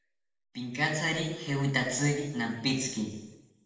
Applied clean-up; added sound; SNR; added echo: none; none; none; reverberation time 1.0 s.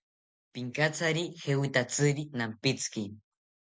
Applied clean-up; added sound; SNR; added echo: none; none; none; none.